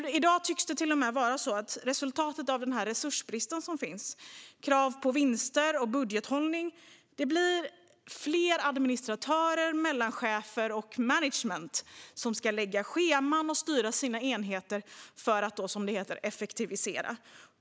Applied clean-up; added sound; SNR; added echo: none; none; none; none.